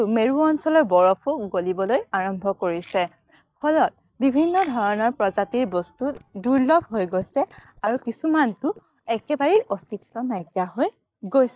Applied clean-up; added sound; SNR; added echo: neural mask model DeepFilterNet 3.